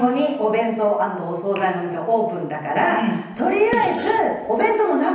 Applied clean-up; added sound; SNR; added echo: none; Fart; 12 dB; reverberation time 0.9 s.